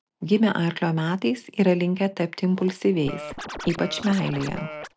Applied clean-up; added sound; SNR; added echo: none; Scratching (performance technique); 11 dB; none.